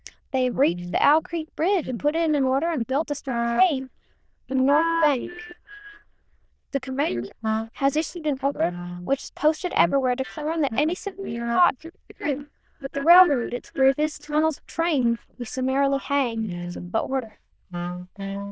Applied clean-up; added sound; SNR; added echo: neural diffusion model UNIVERSE++.